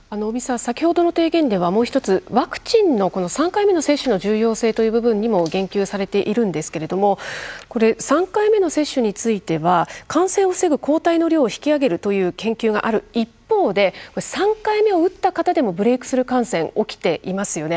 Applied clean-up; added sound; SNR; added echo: none; none; none; none.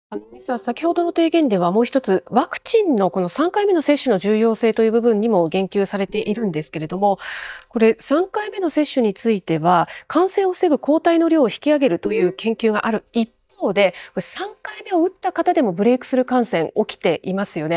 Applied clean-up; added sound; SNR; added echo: neural mask model DeepFilterNet 3.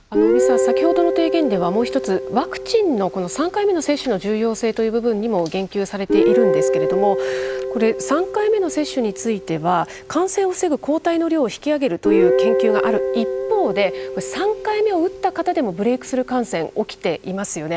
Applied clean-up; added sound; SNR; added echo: none; Guitar; 3 dB; none.